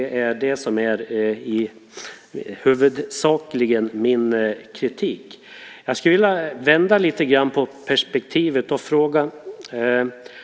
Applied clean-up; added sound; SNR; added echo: none; none; none; none.